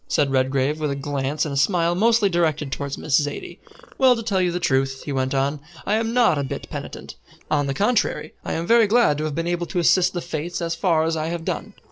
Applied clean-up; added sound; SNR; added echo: neural separator model SepFormer DNS4.